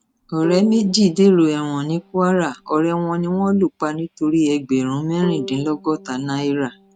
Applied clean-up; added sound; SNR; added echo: none; Bowed string instrument; 17 dB; none.